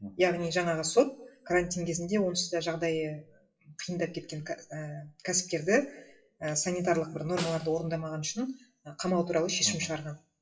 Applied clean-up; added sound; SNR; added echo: classical method WPE with log-MMSE.